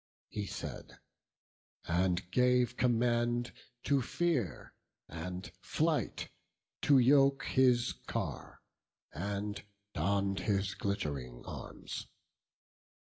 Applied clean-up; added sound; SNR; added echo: none; none; none; none.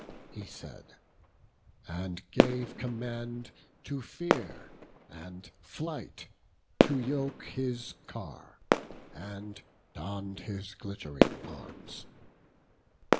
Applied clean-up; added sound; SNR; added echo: none; Fireworks; -4 dB; none.